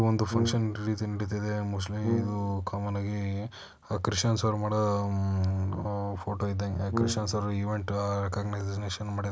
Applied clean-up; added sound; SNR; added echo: none; Brass instrument; 4 dB; none.